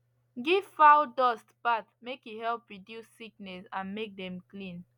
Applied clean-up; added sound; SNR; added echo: none; none; none; none.